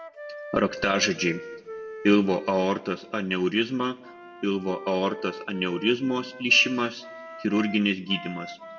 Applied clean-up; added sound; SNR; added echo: none; Wind instrument, woodwind instrument; 15 dB; reverberation time 0.9 s.